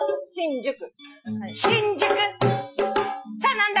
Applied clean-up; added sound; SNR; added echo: classical method Wiener filter.